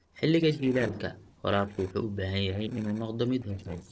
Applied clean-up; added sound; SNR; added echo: neural separator model SepFormer DNS4.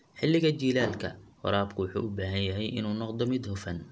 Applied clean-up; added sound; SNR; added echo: none; none; none; none.